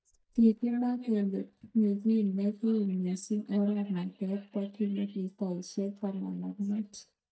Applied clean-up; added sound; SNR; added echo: neural mask model DeepFilterNet 3.